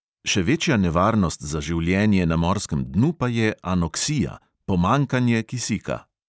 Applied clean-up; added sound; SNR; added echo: none; none; none; none.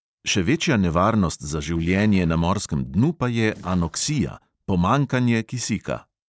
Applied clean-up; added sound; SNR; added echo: neural separator model SepFormer DNS4.